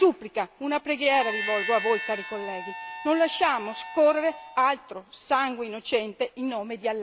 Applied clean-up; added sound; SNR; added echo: none; Harmonica; 9 dB; none.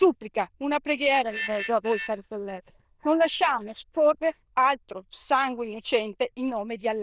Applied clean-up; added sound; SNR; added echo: neural diffusion model UNIVERSE++.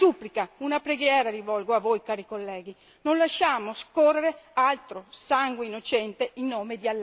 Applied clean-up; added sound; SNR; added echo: none; none; none; none.